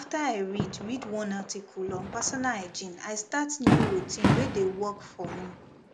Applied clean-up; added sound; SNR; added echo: none; Fireworks; -1 dB; none.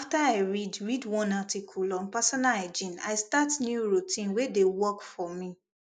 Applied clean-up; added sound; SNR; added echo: none; none; none; none.